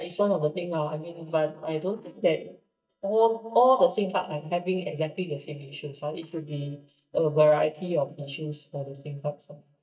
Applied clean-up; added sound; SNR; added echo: neural mask model DeepFilterNet 3.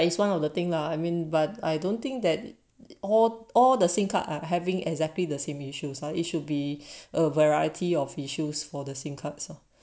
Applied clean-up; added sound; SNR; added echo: none; none; none; none.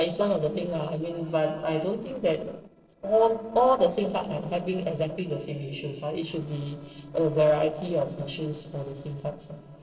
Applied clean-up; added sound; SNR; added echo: neural separator model SepFormer DNS4.